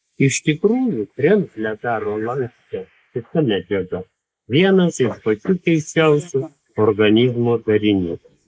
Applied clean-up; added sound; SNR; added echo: neural mask model Resemble Enhance denoiser.